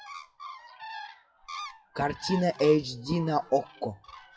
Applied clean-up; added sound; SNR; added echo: classical method WPE with log-MMSE.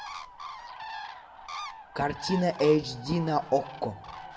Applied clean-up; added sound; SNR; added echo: none; Bird; 11 dB; reverberation time 2.0 s.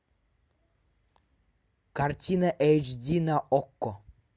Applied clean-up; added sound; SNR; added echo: none; none; none; none.